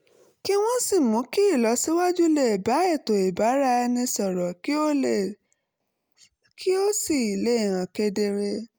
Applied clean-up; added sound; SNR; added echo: none; none; none; none.